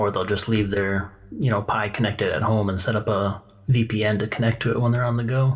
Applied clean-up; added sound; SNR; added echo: none; none; none; reverberation time 0.5 s.